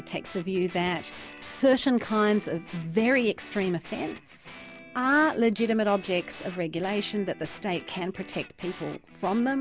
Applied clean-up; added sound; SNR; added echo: none; Guitar; 17 dB; none.